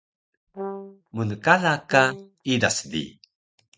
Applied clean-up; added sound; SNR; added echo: neural mask model RNNoise.